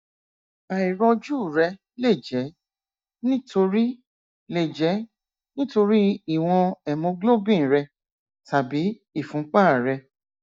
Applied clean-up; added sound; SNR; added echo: neural mask model DeepFilterNet 3.